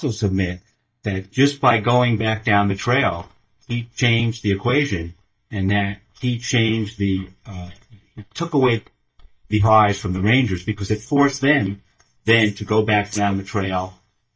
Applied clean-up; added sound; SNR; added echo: neural mask model DeepFilterNet 3.